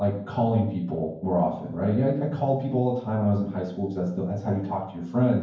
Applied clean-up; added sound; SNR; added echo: none; none; none; reverberation time 0.9 s.